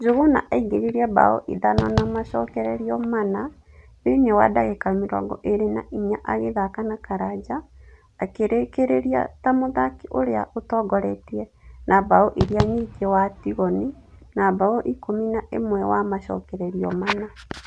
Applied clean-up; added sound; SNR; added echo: none; Fireworks; 7 dB; none.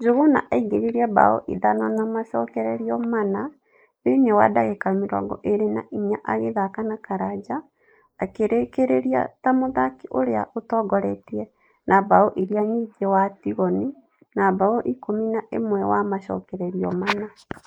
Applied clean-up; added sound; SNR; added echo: neural mask model Resemble Enhance denoiser.